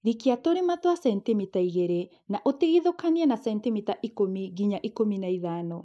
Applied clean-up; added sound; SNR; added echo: neural mask model Resemble Enhance denoiser.